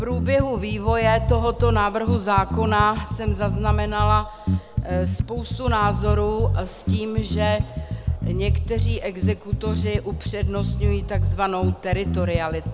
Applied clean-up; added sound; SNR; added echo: none; Bass guitar; -1 dB; none.